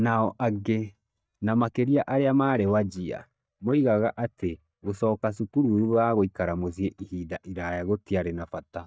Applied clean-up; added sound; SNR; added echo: neural mask model DeepFilterNet 3.